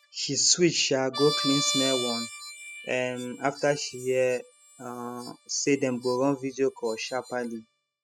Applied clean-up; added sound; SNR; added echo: classical method spectral subtraction.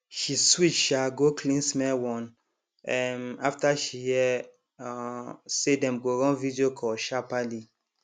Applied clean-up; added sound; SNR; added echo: none; none; none; none.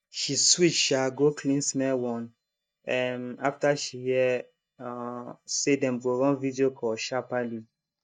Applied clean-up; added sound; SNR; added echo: neural mask model DeepFilterNet 3.